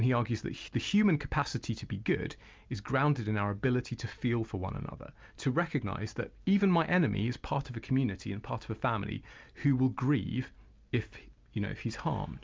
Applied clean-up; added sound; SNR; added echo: none; none; none; none.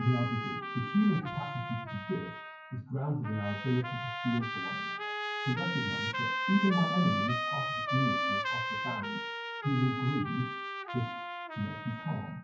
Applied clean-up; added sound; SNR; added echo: classical method WPE with log-MMSE.